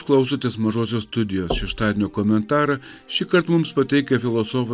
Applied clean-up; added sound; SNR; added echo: none; Knock; 14 dB; none.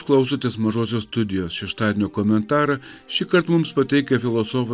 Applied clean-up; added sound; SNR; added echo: none; none; none; none.